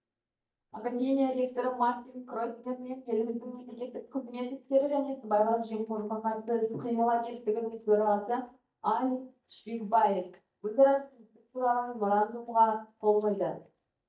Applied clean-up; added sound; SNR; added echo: neural mask model DeepFilterNet 3.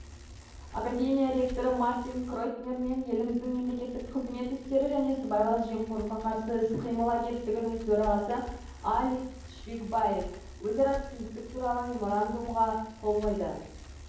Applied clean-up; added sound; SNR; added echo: none; Bicycle; 14 dB; reverberation time 1.2 s.